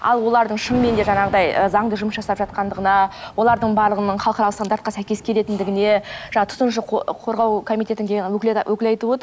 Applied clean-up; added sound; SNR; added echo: none; Thunder / Rain; 18 dB; none.